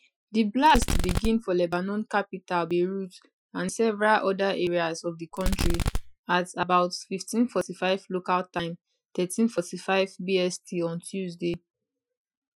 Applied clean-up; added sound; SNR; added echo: classical method Wiener filter.